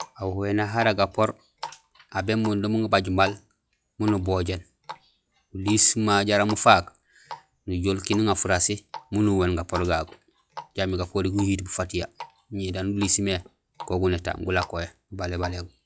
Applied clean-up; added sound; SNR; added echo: classical method log-MMSE.